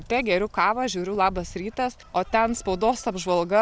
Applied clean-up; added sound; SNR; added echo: none; none; none; none.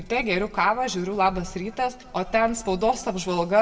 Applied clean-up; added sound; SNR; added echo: none; none; none; reverberation time 1.3 s.